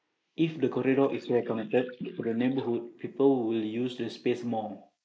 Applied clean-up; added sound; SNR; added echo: neural mask model Resemble Enhance denoiser.